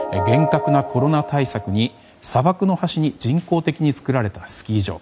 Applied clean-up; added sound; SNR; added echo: none; none; none; none.